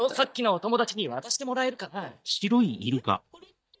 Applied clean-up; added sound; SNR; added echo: neural mask model DeepFilterNet 3.